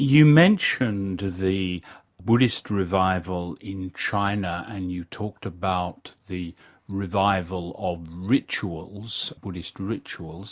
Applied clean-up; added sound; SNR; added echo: none; none; none; none.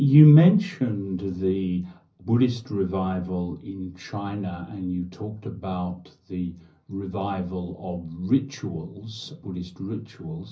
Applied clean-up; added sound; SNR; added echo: none; none; none; reverberation time 0.5 s.